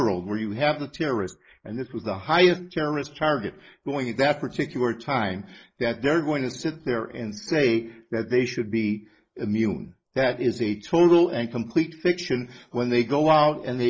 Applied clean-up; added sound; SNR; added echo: neural mask model Resemble Enhance denoiser.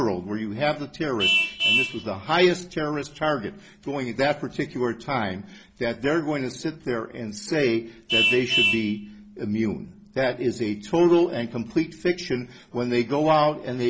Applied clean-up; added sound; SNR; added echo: none; Vehicle horn, car horn, honking; 6 dB; none.